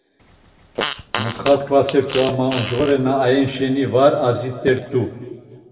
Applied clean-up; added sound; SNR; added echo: none; Fart; 11 dB; reverberation time 1.8 s.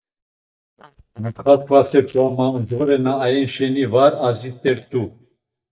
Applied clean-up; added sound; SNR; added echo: neural mask model DeepFilterNet 3.